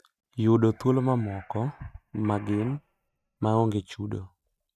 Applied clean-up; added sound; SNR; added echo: neural mask model RNNoise.